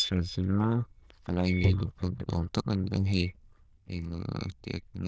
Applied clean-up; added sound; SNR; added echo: neural diffusion model UNIVERSE++.